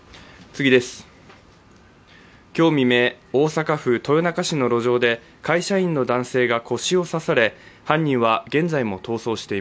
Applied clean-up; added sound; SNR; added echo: none; none; none; none.